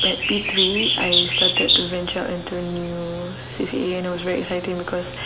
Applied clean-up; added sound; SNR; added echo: none; Bird; -1 dB; none.